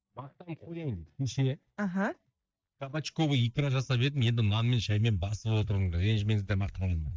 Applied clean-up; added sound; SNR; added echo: neural mask model DeepFilterNet 3.